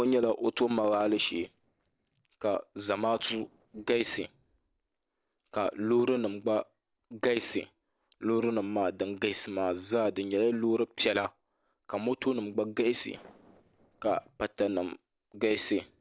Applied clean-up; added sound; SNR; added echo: neural separator model SepFormer DNS4.